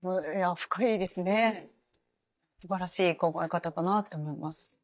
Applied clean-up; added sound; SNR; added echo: neural mask model DeepFilterNet 3.